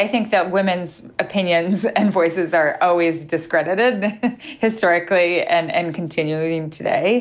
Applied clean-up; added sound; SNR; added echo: none; none; none; none.